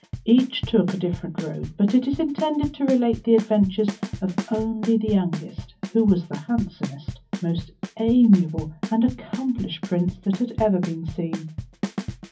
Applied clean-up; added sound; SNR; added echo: none; Bass drum / Snare drum / Drum kit; 10 dB; reverberation time 0.3 s.